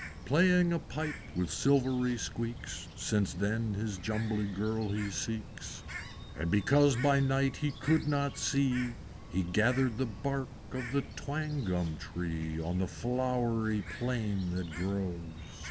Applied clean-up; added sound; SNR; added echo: none; Bird; 12 dB; none.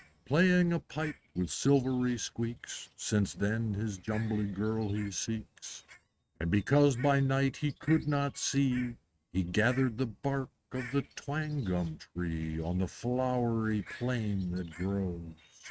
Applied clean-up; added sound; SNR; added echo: neural mask model RNNoise.